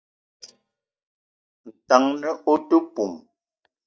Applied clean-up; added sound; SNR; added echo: neural mask model DeepFilterNet 3.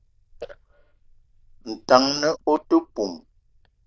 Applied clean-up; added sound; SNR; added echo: neural diffusion model UNIVERSE++.